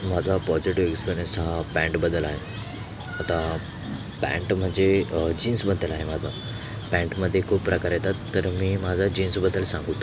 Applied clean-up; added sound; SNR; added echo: none; none; none; none.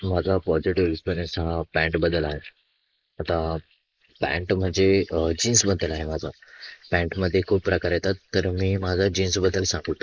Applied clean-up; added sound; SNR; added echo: neural mask model Resemble Enhance denoiser.